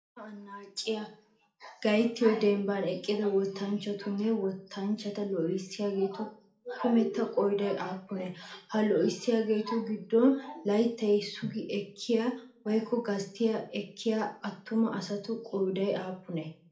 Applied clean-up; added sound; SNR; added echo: none; none; none; reverberation time 0.4 s.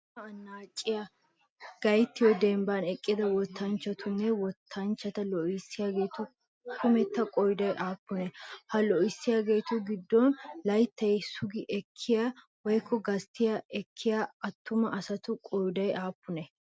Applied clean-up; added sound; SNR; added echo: none; none; none; none.